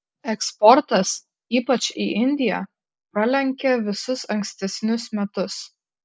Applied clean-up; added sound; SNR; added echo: none; none; none; none.